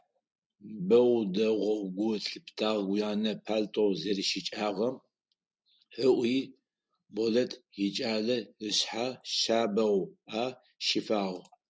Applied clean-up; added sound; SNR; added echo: none; none; none; none.